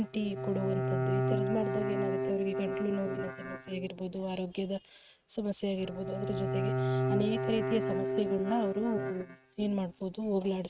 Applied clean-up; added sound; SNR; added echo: neural mask model RNNoise.